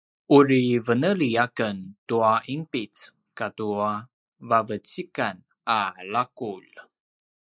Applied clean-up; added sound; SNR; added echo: neural mask model Resemble Enhance denoiser.